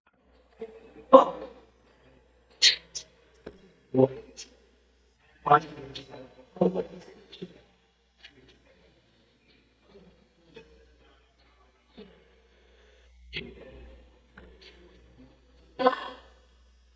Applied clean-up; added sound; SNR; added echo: neural mask model DeepFilterNet 3.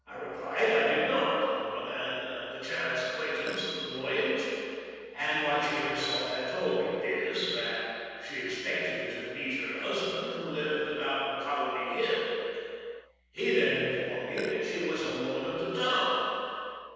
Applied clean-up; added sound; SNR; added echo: none; Burping, eructation; 10 dB; reverberation time 2.1 s.